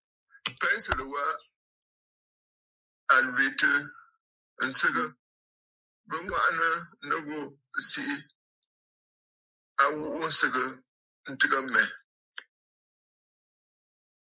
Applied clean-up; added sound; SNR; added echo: neural mask model Resemble Enhance denoiser.